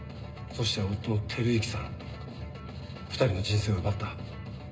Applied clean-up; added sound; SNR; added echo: none; none; none; reverberation time 0.2 s.